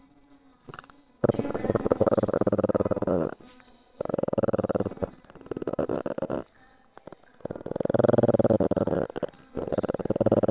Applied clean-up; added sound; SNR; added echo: neural separator model SepFormer WHAMR!.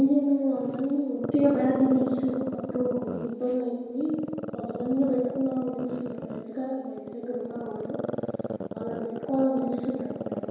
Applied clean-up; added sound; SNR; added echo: none; Growling; 8 dB; reverberation time 1.2 s.